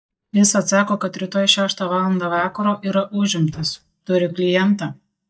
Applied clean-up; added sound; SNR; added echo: neural mask model DeepFilterNet 3.